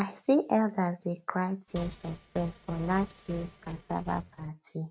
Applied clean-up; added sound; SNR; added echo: neural mask model RNNoise.